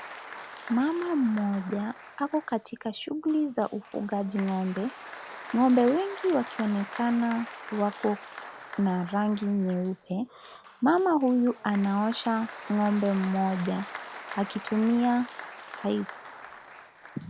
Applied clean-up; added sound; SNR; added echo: none; Applause; 15 dB; none.